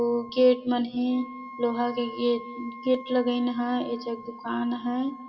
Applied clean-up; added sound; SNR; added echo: none; Wind instrument, woodwind instrument; 16 dB; reverberation time 1.7 s.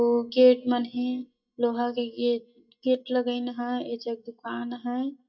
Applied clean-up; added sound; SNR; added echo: neural mask model DeepFilterNet 3.